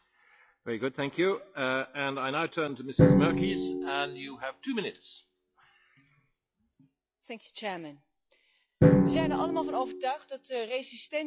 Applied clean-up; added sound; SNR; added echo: classical method log-MMSE.